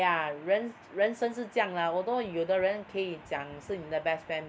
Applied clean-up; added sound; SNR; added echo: none; none; none; none.